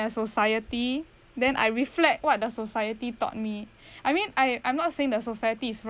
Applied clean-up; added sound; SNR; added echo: none; none; none; none.